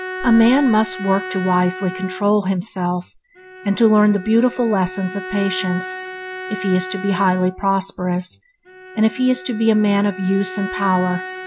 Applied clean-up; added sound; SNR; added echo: none; Bowed string instrument; 12 dB; none.